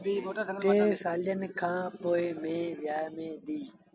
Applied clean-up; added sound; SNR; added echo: none; none; none; none.